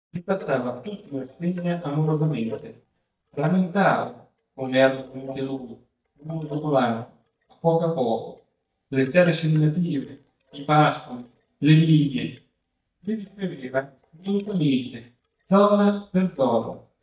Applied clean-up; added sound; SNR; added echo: neural mask model DeepFilterNet 3.